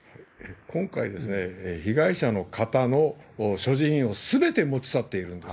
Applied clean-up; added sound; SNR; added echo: neural mask model Resemble Enhance denoiser.